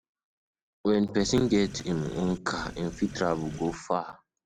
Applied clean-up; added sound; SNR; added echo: none; Sink (filling or washing); 15 dB; none.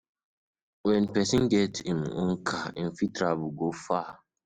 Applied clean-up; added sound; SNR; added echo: none; none; none; none.